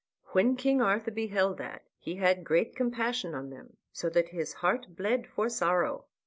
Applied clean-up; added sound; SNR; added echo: none; none; none; none.